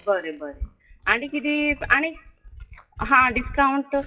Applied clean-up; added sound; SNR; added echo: classical method WPE with log-MMSE.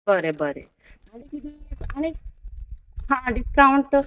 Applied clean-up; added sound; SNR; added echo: neural mask model DeepFilterNet 3.